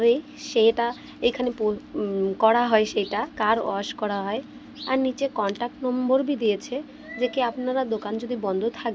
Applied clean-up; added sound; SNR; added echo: none; none; none; none.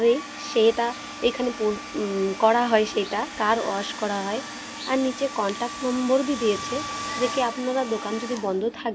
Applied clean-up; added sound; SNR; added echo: none; Domestic sounds, home sounds; 11 dB; none.